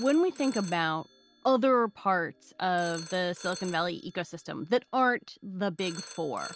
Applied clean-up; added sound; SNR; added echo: none; Telephone; 16 dB; none.